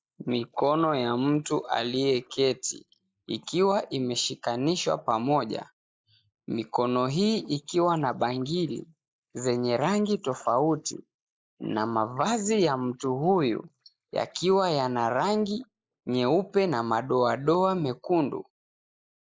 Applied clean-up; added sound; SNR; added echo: neural mask model Resemble Enhance denoiser.